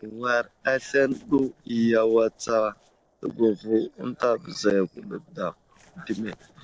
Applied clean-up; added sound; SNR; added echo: neural separator model SepFormer DNS4.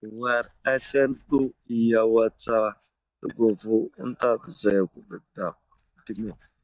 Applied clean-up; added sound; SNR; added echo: neural mask model DeepFilterNet 3.